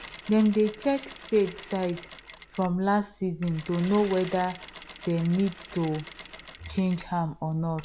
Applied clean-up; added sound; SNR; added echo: none; Mechanisms; 18 dB; none.